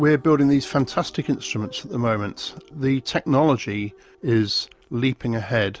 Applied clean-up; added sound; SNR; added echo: none; none; none; none.